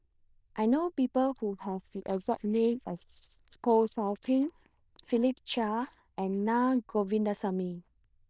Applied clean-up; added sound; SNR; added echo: neural diffusion model UNIVERSE++.